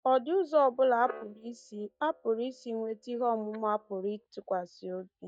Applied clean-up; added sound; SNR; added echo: neural mask model DeepFilterNet 3.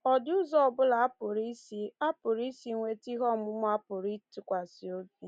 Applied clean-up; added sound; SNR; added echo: none; none; none; none.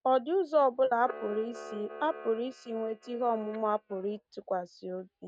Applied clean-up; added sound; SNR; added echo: neural mask model RNNoise.